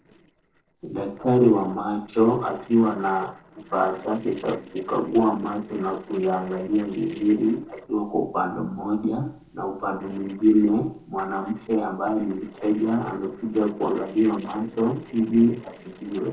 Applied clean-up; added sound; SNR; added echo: neural separator model SepFormer DNS4.